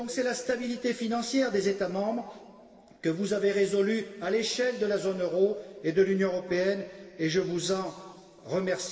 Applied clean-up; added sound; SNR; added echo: none; none; none; reverberation time 2.2 s.